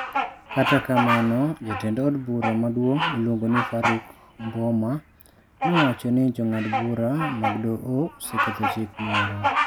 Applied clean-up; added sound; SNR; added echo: none; Bird vocalization, bird call, bird song; 4 dB; none.